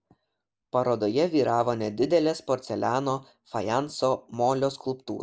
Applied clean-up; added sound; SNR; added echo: none; none; none; none.